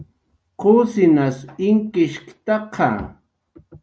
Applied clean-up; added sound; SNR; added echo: none; none; none; none.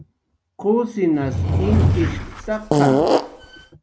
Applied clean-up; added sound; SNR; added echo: none; Fart / Drawer open or close; -5 dB; none.